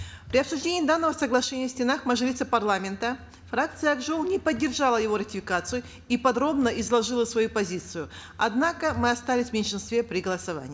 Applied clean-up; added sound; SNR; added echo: none; none; none; none.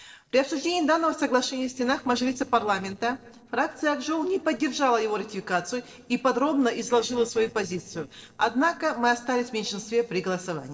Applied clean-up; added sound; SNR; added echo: neural separator model SepFormer DNS4.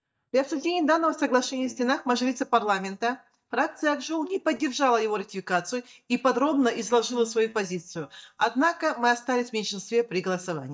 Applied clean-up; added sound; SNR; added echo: neural mask model DeepFilterNet 3.